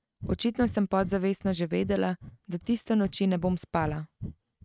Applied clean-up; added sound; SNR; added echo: neural mask model RNNoise.